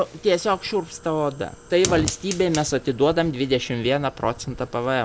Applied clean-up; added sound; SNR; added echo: none; Fire; 13 dB; none.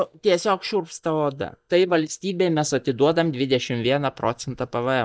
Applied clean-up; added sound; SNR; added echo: neural mask model DeepFilterNet 3.